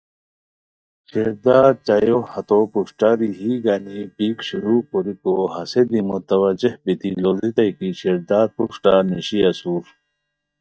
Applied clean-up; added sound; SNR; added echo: neural mask model DeepFilterNet 3.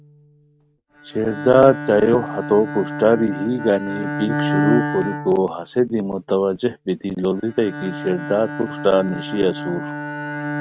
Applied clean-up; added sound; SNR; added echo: neural mask model RNNoise.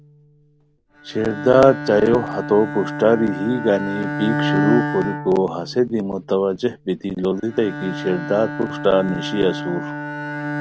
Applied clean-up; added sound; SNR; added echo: none; Bowed string instrument; 7 dB; none.